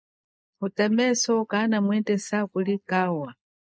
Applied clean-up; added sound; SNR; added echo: neural mask model Resemble Enhance denoiser.